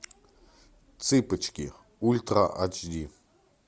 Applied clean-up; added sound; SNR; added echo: none; none; none; none.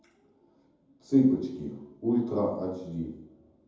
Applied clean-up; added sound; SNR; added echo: none; none; none; reverberation time 0.9 s.